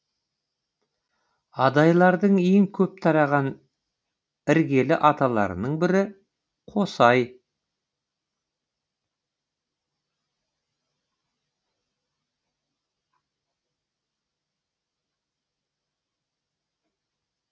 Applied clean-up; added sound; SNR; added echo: none; none; none; none.